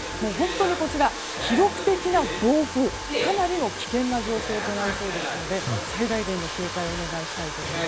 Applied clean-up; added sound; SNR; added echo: none; Domestic sounds, home sounds; 5 dB; none.